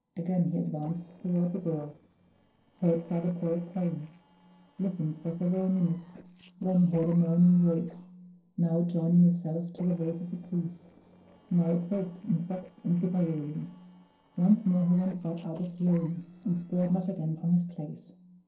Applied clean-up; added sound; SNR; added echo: neural separator model SepFormer DNS4.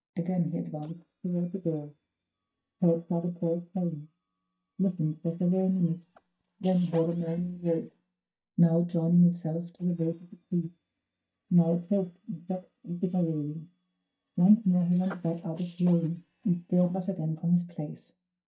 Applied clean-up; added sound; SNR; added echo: neural mask model DeepFilterNet 3.